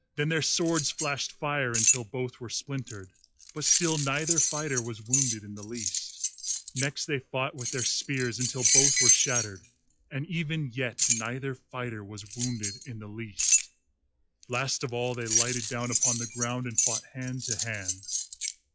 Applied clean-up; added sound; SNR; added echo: classical method log-MMSE.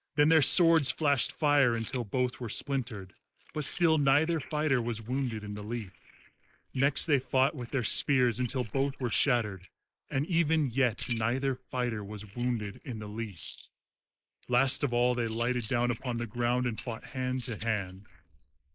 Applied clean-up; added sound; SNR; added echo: neural mask model Resemble Enhance denoiser.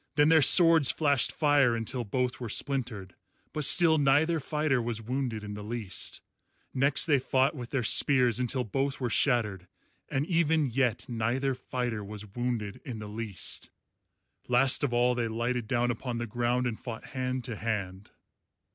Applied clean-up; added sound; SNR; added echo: none; none; none; none.